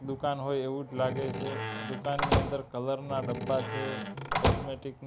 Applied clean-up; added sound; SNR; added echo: none; Slam; -2 dB; none.